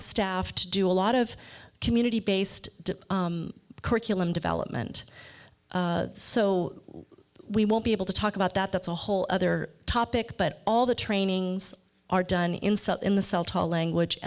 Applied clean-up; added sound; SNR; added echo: none; none; none; none.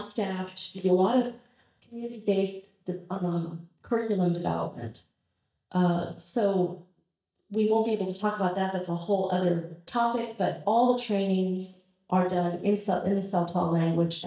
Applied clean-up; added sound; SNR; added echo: neural mask model DeepFilterNet 3.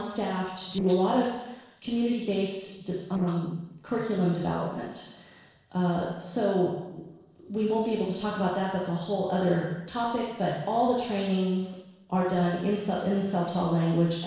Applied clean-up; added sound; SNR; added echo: neural separator model SepFormer DNS4.